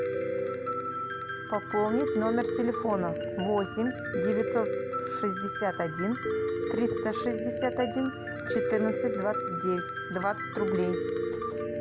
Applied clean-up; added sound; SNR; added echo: none; Piano; 0 dB; none.